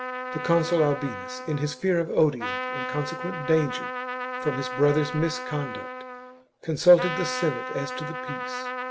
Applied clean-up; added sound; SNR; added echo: none; Trumpet; 7 dB; none.